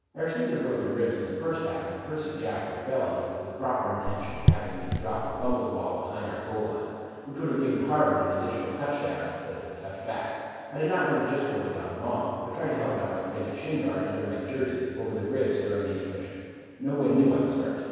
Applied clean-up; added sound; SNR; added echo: none; Raindrop / Drip; -2 dB; reverberation time 2.2 s.